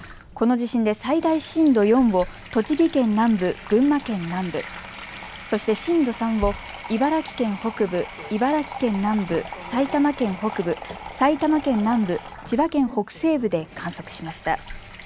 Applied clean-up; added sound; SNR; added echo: none; Sink (filling or washing) / Water tap, faucet; 15 dB; none.